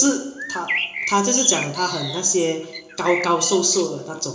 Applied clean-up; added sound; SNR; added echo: none; Bird; 8 dB; reverberation time 0.8 s.